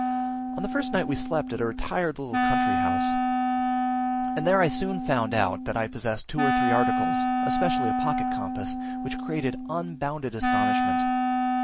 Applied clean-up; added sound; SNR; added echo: none; Wind instrument, woodwind instrument; -3 dB; none.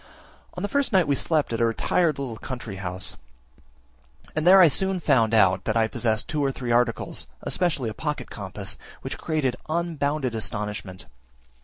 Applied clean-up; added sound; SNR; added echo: none; none; none; none.